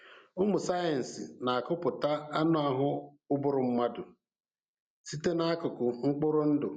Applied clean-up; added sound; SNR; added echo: none; none; none; none.